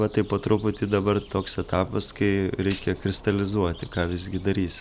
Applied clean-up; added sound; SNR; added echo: none; Tambourine; -1 dB; none.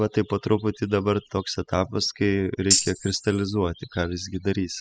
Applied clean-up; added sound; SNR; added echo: classical method spectral subtraction.